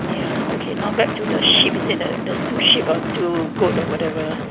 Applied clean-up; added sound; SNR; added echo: none; Gunshot, gunfire / Fireworks; 3 dB; none.